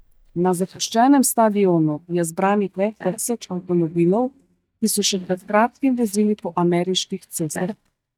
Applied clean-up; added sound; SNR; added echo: neural mask model DeepFilterNet 3.